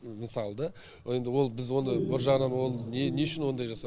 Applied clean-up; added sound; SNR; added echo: none; none; none; none.